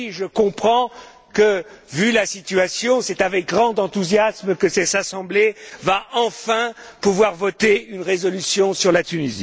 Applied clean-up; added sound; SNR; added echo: none; none; none; none.